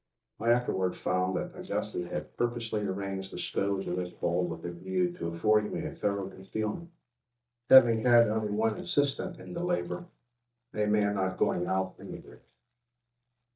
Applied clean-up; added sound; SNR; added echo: neural mask model DeepFilterNet 3.